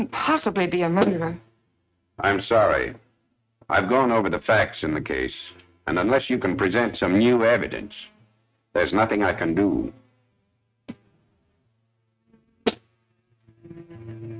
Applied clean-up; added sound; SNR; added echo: neural mask model RNNoise.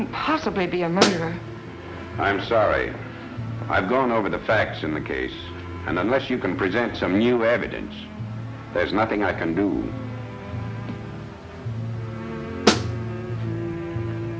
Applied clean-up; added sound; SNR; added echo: none; Snare drum; -3 dB; none.